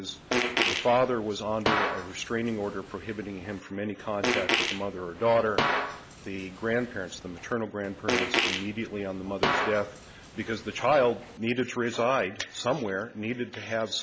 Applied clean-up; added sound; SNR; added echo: none; Fart; 2 dB; none.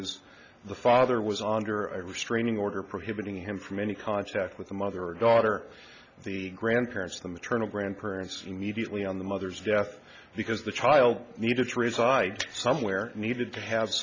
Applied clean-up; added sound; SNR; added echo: none; none; none; none.